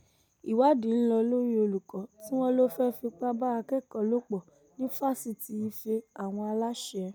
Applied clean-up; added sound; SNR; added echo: none; none; none; none.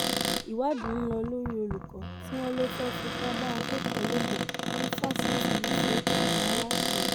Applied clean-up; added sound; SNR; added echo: none; Cupboard open or close; -4 dB; none.